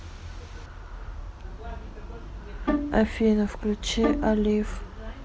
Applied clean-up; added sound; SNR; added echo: none; Bowed string instrument; 2 dB; none.